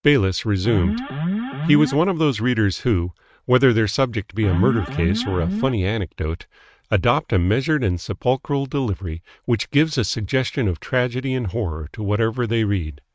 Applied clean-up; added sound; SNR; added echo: neural mask model RNNoise.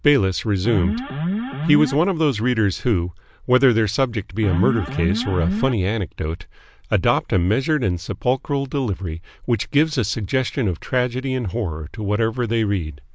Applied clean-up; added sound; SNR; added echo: none; Alarm; 3 dB; none.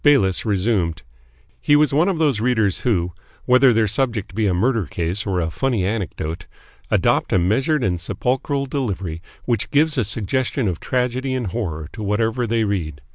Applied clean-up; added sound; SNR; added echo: none; none; none; none.